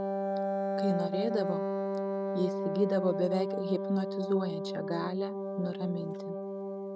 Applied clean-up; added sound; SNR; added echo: neural mask model RNNoise.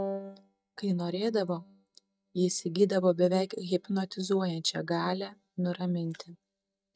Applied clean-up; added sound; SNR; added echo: neural mask model DeepFilterNet 3.